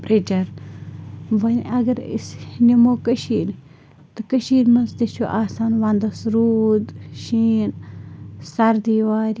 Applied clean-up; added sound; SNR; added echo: none; none; none; none.